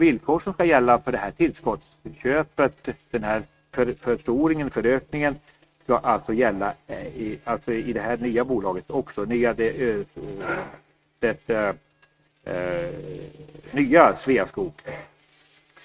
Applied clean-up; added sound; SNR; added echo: neural mask model RNNoise.